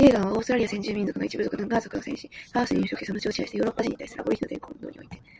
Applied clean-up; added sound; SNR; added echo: none; none; none; none.